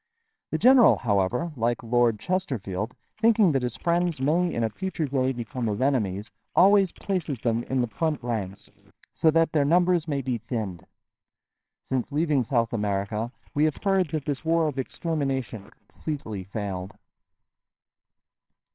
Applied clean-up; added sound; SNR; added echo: neural separator model SepFormer WHAMR!.